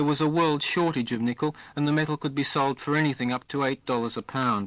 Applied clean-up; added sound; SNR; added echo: none; none; none; none.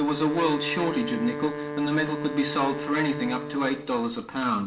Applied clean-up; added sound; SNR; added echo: none; Wind instrument, woodwind instrument; 8 dB; reverberation time 1.7 s.